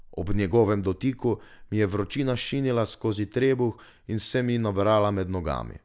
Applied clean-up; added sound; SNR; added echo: none; none; none; none.